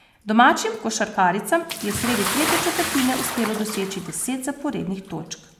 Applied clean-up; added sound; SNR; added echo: none; Bathtub (filling or washing) / Splash, splatter; 7 dB; none.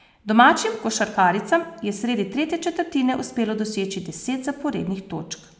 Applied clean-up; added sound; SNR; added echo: none; none; none; none.